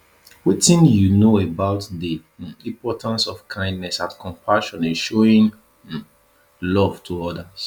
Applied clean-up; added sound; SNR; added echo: none; none; none; none.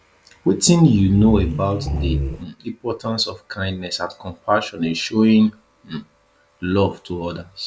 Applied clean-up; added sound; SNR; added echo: none; Growling; 4 dB; none.